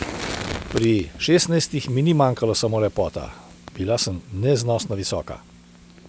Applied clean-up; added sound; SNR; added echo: none; Fire; 14 dB; none.